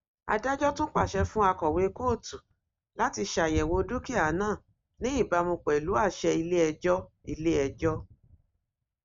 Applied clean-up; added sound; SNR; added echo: neural mask model RNNoise.